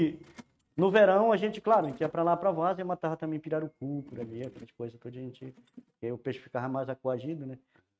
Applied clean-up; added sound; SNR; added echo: neural mask model RNNoise.